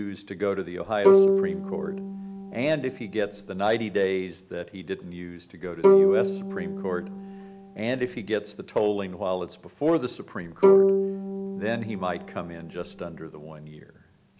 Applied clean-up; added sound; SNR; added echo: none; Bowed string instrument; -3 dB; none.